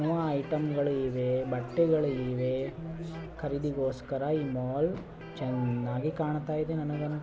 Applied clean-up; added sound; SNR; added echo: none; Electric guitar + Crowd / Fireworks; 14 dB; none.